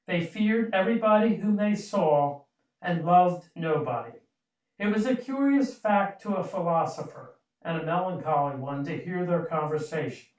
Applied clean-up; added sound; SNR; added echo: none; none; none; reverberation time 0.2 s.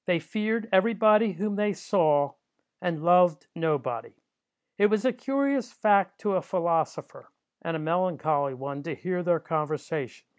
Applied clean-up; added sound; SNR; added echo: none; none; none; none.